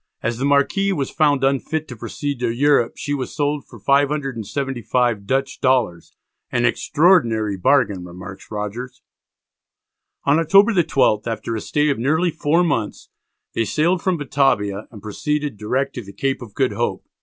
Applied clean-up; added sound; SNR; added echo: none; none; none; none.